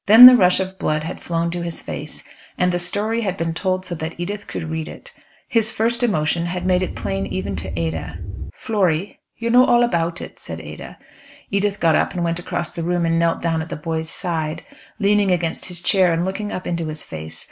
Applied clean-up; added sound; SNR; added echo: none; Wind; 7 dB; none.